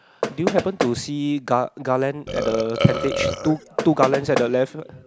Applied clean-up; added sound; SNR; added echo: none; Knock + Burping, eructation; 4 dB; none.